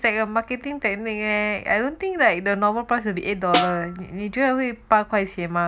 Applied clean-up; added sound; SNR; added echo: none; Snare drum; 3 dB; none.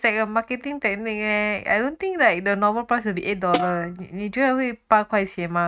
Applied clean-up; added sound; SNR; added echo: neural mask model RNNoise.